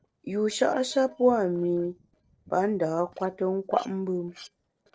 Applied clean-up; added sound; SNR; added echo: neural separator model SepFormer DNS4.